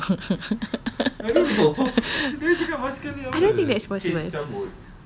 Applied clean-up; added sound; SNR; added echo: none; Cowbell; 10 dB; none.